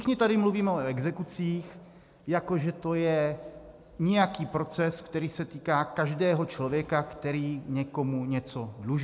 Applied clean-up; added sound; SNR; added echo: none; none; none; none.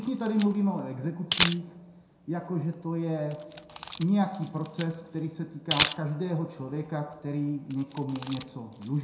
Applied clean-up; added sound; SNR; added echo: none; Camera; 2 dB; reverberation time 0.6 s.